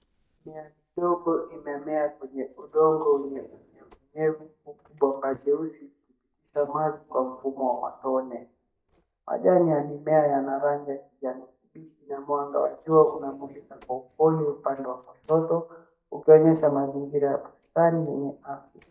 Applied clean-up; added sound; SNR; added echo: neural mask model DeepFilterNet 3.